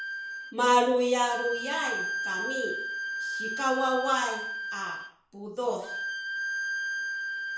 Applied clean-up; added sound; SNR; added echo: none; Bowed string instrument; 4 dB; reverberation time 0.5 s.